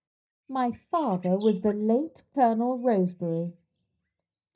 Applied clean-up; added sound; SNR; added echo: neural mask model DeepFilterNet 3.